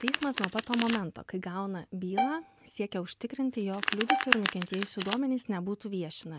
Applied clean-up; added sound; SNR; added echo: none; Bowed string instrument + Domestic sounds, home sounds; 2 dB; none.